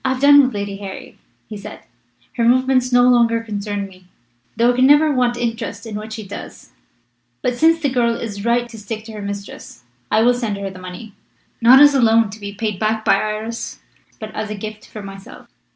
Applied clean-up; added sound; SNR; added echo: none; none; none; none.